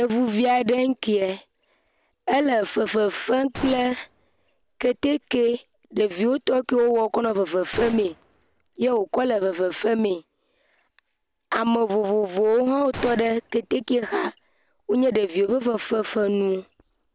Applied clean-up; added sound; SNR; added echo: none; Gunshot, gunfire; 18 dB; none.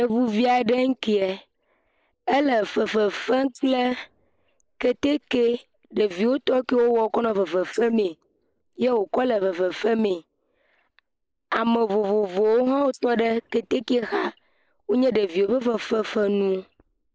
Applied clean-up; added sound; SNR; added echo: neural mask model Resemble Enhance denoiser.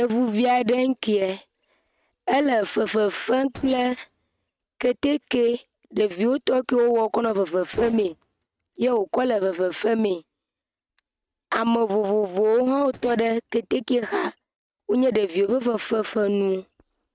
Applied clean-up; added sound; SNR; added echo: neural mask model RNNoise.